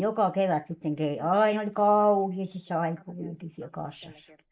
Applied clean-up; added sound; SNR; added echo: neural mask model Resemble Enhance denoiser.